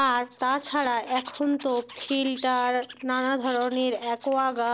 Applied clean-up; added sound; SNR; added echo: neural mask model Resemble Enhance denoiser.